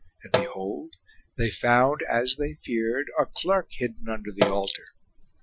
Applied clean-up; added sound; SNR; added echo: classical method Wiener filter.